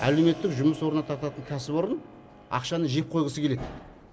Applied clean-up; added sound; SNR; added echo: none; Keyboard (musical); 19 dB; none.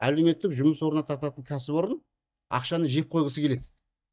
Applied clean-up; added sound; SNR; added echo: neural mask model DeepFilterNet 3.